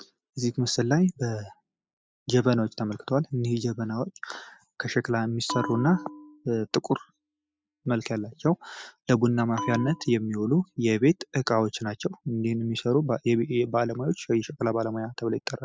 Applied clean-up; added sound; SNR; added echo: classical method spectral subtraction.